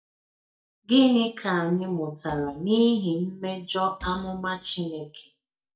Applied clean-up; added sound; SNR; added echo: neural mask model DeepFilterNet 3.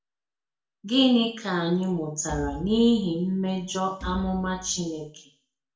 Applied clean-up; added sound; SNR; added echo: none; Thump, thud; 13 dB; reverberation time 0.5 s.